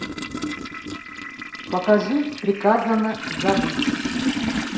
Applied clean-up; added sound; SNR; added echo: none; Toilet flush; 3 dB; reverberation time 0.6 s.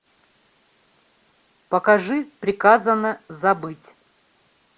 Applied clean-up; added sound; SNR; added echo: none; none; none; none.